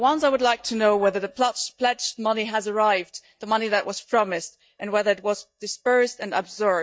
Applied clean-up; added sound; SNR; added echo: neural mask model DeepFilterNet 3.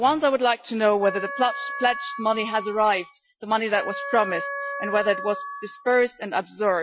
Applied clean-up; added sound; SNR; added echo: classical method Wiener filter.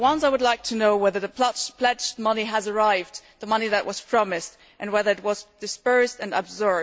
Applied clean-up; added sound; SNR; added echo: none; none; none; none.